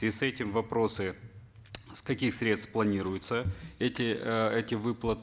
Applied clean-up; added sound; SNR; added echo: none; none; none; none.